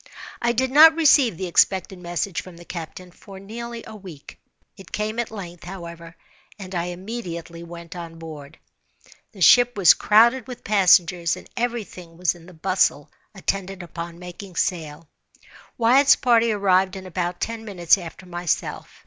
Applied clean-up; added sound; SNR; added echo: none; none; none; none.